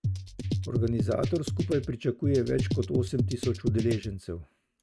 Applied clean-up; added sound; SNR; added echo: neural mask model RNNoise.